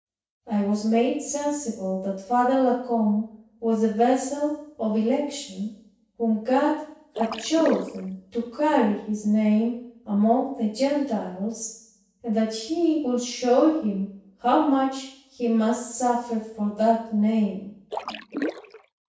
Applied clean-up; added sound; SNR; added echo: none; Splash, splatter; 9 dB; reverberation time 0.7 s.